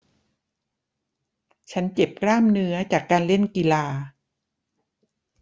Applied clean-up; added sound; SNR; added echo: none; none; none; none.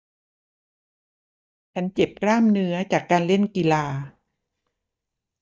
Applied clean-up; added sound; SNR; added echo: neural mask model DeepFilterNet 3.